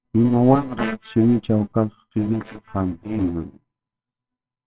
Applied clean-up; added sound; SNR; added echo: neural separator model SepFormer WHAMR!.